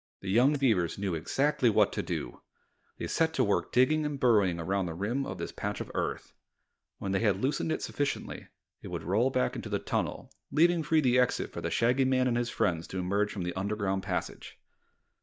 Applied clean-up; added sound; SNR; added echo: neural mask model DeepFilterNet 3.